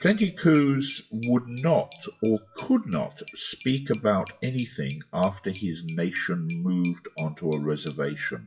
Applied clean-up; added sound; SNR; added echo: classical method WPE with log-MMSE.